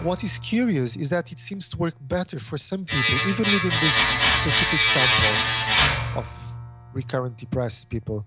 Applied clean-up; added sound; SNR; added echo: none; Domestic sounds, home sounds; -2 dB; none.